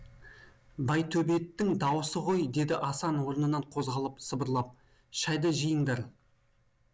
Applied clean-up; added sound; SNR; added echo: none; none; none; none.